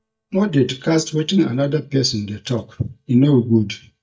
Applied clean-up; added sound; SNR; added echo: neural mask model DeepFilterNet 3.